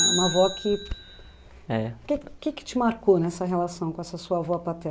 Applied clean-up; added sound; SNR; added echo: none; Bicycle; 7 dB; none.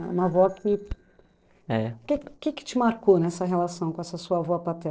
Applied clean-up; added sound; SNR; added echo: neural separator model SepFormer DNS4.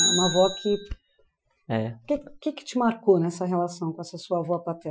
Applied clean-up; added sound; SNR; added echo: classical method Wiener filter.